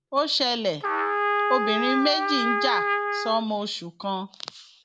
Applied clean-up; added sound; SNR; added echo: none; Trumpet; 1 dB; none.